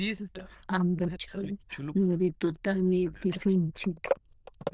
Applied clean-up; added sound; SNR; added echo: neural diffusion model UNIVERSE++.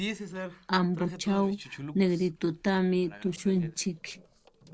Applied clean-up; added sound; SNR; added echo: neural separator model SepFormer DNS4.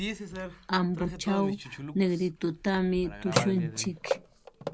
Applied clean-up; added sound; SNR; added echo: none; Telephone; 6 dB; none.